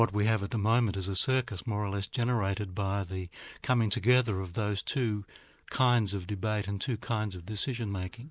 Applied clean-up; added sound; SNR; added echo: none; none; none; none.